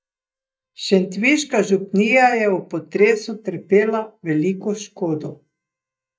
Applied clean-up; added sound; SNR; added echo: neural mask model DeepFilterNet 3.